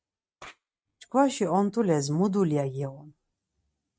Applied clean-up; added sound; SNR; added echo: neural mask model RNNoise.